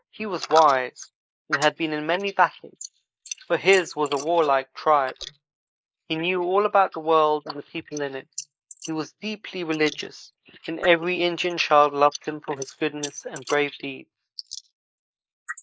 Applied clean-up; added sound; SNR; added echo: neural mask model Resemble Enhance denoiser.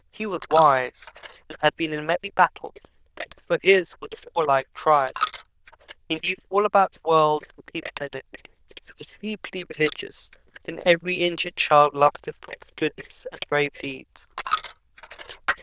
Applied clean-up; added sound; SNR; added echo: neural diffusion model UNIVERSE++.